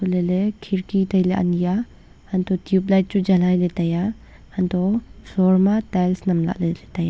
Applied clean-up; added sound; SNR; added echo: none; none; none; none.